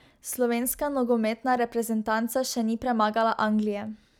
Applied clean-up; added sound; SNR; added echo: none; none; none; none.